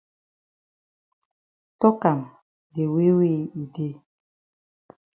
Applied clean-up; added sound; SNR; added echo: none; none; none; none.